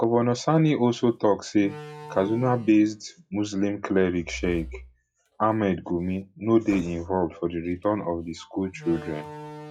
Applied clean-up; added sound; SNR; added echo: classical method log-MMSE.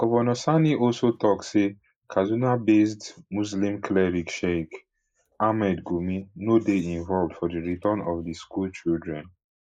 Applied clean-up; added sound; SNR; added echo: neural mask model Resemble Enhance denoiser.